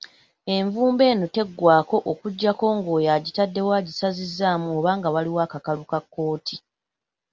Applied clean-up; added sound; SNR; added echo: none; none; none; none.